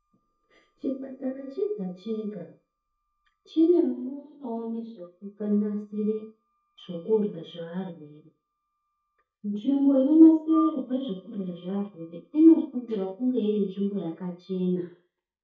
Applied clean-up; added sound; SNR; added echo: neural mask model DeepFilterNet 3.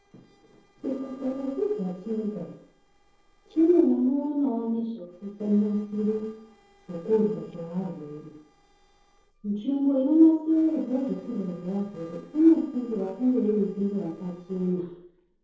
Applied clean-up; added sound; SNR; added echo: neural separator model SepFormer DNS4.